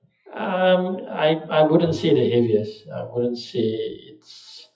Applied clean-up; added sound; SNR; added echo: classical method WPE with log-MMSE.